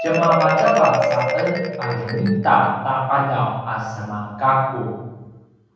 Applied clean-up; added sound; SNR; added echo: none; Marimba, xylophone; 5 dB; reverberation time 1.3 s.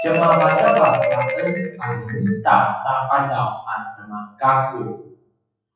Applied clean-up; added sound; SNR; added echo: classical method WPE with log-MMSE.